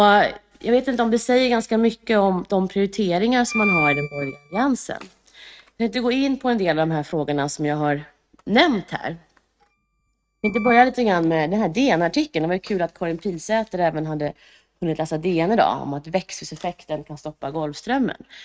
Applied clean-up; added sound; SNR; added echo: neural mask model RNNoise.